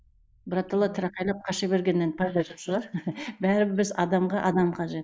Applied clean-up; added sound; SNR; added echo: neural mask model Resemble Enhance denoiser.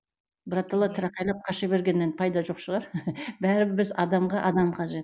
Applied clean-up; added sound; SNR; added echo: none; none; none; none.